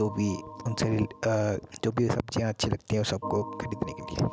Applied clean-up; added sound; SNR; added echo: none; Organ; 14 dB; none.